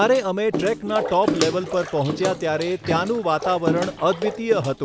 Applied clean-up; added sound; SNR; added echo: none; Bathtub (filling or washing) / Water / Splash, splatter; 7 dB; none.